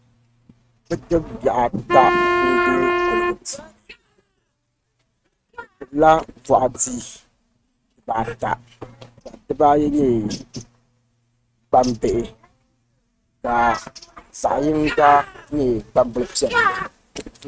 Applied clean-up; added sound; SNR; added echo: neural mask model RNNoise.